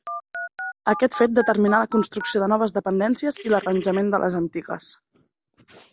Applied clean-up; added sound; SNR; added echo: none; Telephone; 14 dB; none.